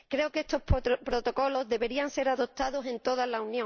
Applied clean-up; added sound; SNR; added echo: none; none; none; none.